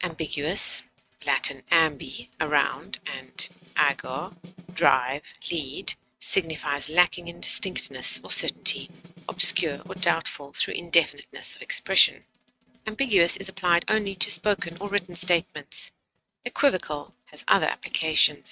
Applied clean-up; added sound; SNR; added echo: neural mask model RNNoise.